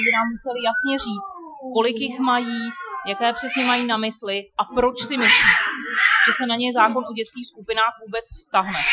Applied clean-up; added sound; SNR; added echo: classical method Wiener filter.